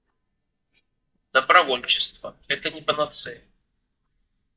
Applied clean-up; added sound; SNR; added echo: neural mask model DeepFilterNet 3.